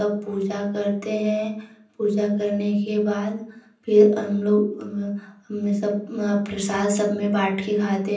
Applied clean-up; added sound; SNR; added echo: none; none; none; reverberation time 0.6 s.